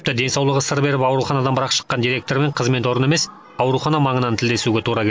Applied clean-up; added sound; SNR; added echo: none; none; none; none.